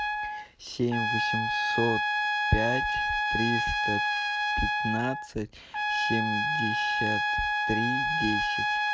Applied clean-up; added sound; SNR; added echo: none; Trumpet; -5 dB; none.